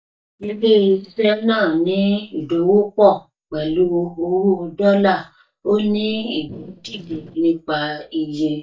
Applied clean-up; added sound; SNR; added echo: neural mask model DeepFilterNet 3.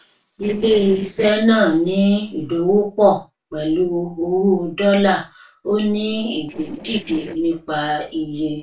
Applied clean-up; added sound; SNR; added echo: neural separator model SepFormer DNS4.